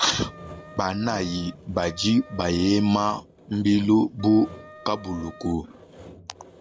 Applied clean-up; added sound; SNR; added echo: none; Sawing + Wind instrument, woodwind instrument; 19 dB; none.